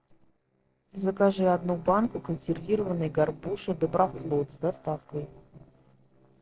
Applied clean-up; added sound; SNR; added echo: neural separator model SepFormer DNS4.